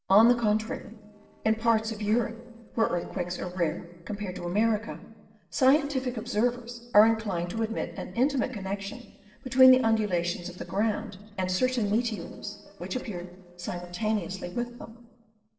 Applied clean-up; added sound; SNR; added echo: neural separator model SepFormer DNS4.